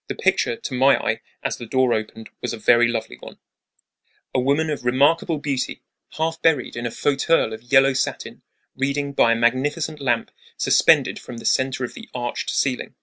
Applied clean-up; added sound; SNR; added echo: none; none; none; none.